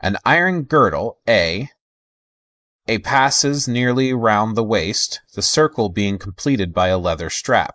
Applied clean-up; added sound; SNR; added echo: neural mask model Resemble Enhance denoiser.